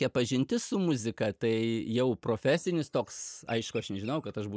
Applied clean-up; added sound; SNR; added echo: neural mask model Resemble Enhance denoiser.